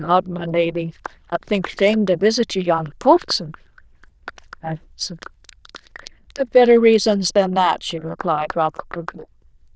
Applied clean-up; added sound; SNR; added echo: neural diffusion model UNIVERSE++.